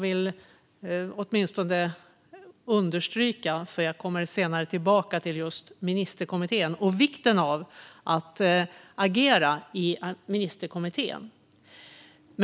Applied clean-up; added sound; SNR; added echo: none; none; none; none.